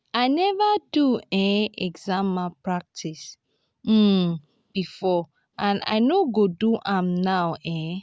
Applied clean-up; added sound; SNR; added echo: none; none; none; none.